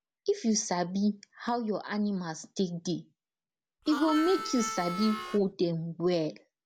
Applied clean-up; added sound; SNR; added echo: none; Harmonica; 6 dB; none.